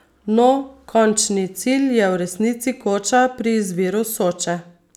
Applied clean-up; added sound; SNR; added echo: none; none; none; none.